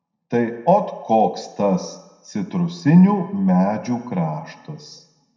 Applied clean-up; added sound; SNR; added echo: none; none; none; reverberation time 0.7 s.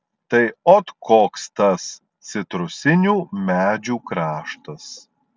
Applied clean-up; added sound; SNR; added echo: none; none; none; none.